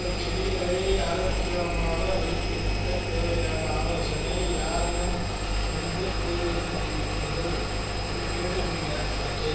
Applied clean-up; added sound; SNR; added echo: none; Engine; -4 dB; reverberation time 1.1 s.